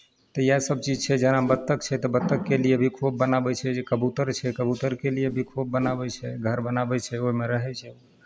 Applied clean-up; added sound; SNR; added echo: none; Whoosh, swoosh, swish; 16 dB; none.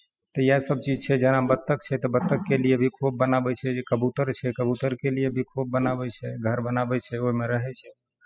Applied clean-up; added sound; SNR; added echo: classical method spectral subtraction.